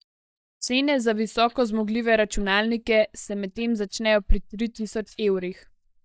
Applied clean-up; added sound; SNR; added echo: neural mask model DeepFilterNet 3.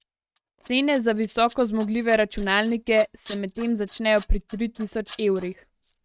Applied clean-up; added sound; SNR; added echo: neural mask model RNNoise.